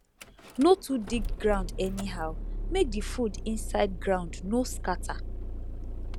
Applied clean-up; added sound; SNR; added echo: none; Idling / Engine starting / Door / Car; 4 dB; none.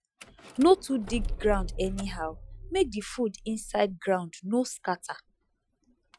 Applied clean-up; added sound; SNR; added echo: classical method Wiener filter.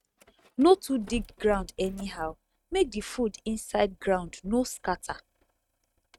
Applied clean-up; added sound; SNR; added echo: neural mask model RNNoise.